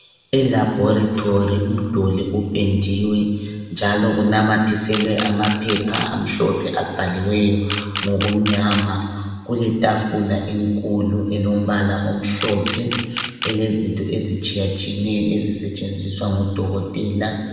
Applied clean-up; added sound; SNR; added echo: none; Camera; 9 dB; reverberation time 1.5 s.